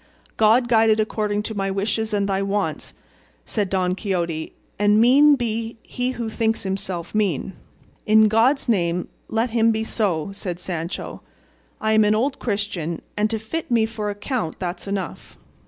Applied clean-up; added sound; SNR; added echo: none; none; none; none.